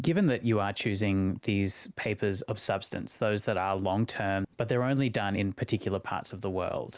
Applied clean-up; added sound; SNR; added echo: none; none; none; none.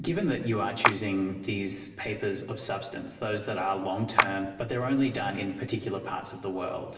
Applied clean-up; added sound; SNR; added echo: none; Clapping; 1 dB; reverberation time 1.1 s.